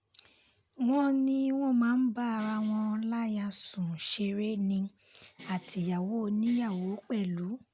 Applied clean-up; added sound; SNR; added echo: none; Bell; 15 dB; none.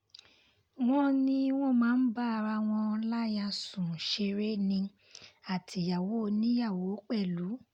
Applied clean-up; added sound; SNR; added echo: none; none; none; none.